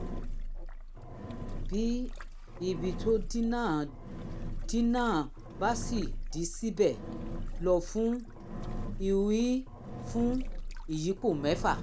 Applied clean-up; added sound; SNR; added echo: none; Engine; 5 dB; none.